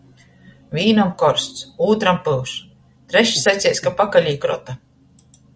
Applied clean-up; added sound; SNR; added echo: none; Breathing; 17 dB; none.